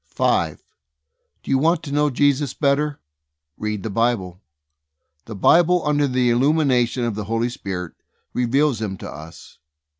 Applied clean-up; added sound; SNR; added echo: none; none; none; none.